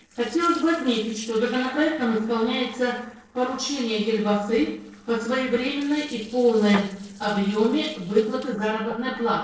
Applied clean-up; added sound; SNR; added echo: neural separator model SepFormer DNS4.